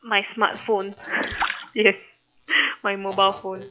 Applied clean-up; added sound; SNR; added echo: classical method log-MMSE.